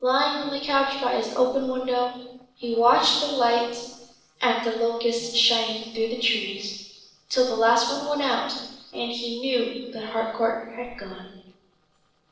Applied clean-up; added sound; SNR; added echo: neural separator model SepFormer DNS4.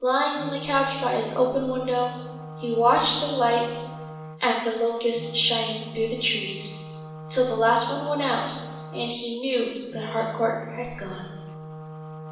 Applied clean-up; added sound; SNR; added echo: none; Wind instrument, woodwind instrument; 13 dB; reverberation time 1.1 s.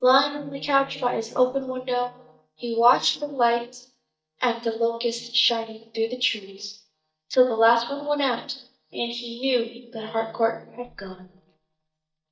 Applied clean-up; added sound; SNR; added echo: neural mask model DeepFilterNet 3.